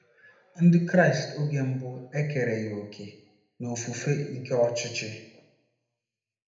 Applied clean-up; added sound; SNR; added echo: none; none; none; reverberation time 0.8 s.